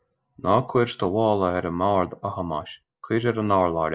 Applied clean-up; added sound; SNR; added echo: none; none; none; none.